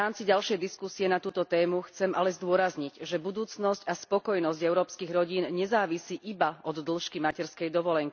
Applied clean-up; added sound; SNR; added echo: none; none; none; none.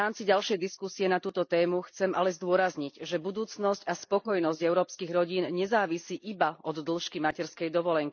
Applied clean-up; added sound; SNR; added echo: neural mask model Resemble Enhance denoiser.